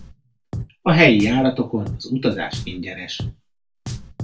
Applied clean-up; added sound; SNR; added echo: none; Drum; 12 dB; reverberation time 0.2 s.